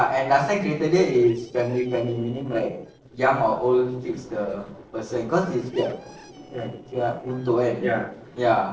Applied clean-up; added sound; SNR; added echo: neural separator model SepFormer DNS4.